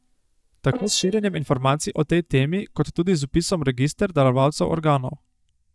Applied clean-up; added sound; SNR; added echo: neural mask model DeepFilterNet 3.